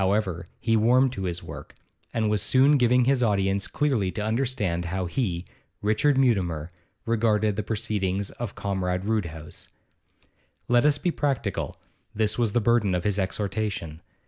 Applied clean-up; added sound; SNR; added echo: none; none; none; none.